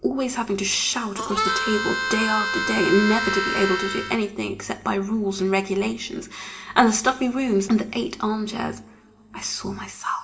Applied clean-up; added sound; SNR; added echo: none; Harmonica; 2 dB; reverberation time 2.5 s.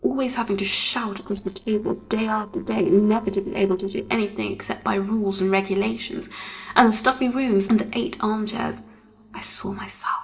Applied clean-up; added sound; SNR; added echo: neural separator model SepFormer DNS4.